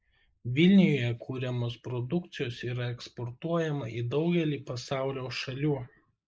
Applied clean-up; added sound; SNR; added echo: neural mask model Resemble Enhance denoiser.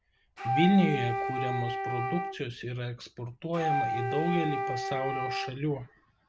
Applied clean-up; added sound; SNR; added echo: none; Wind instrument, woodwind instrument; 2 dB; none.